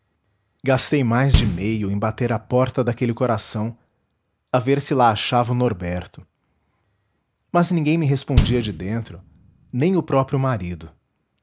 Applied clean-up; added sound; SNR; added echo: none; Bass drum; 5 dB; none.